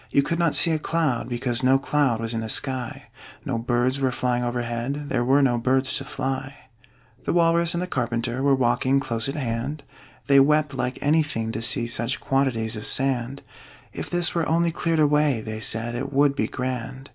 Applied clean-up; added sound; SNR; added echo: none; none; none; none.